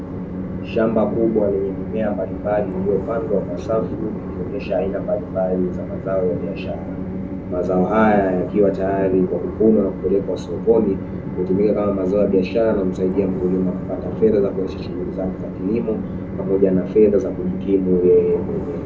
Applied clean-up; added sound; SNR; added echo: none; Train; 6 dB; reverberation time 0.4 s.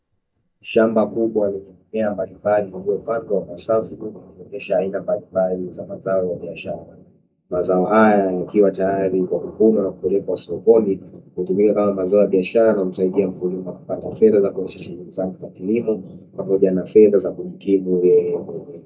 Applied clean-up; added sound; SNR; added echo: neural mask model DeepFilterNet 3.